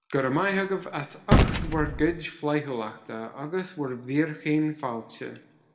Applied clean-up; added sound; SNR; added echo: none; Gunshot, gunfire; -1 dB; reverberation time 2.0 s.